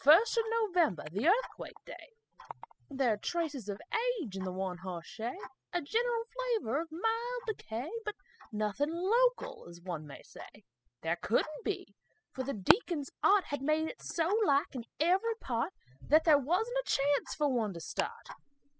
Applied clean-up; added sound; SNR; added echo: classical method spectral subtraction.